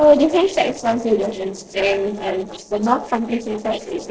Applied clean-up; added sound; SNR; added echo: neural separator model SepFormer DNS4.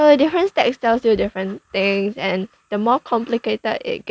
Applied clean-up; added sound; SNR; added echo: none; none; none; none.